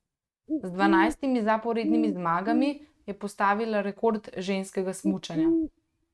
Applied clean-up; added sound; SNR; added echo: neural mask model RNNoise.